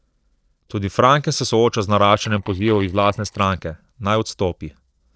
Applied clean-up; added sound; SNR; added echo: neural separator model SepFormer DNS4.